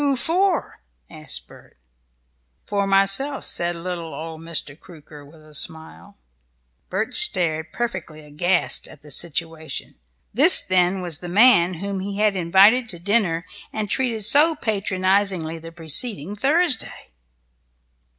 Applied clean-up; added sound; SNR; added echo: none; none; none; none.